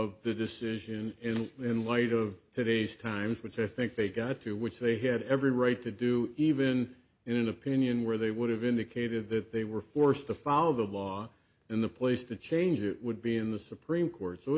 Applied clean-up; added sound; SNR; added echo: none; none; none; none.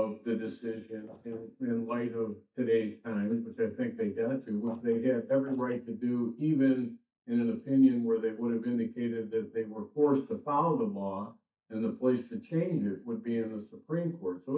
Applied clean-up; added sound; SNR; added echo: neural mask model DeepFilterNet 3.